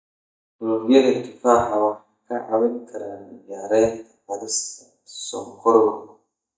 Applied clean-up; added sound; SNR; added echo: neural mask model DeepFilterNet 3.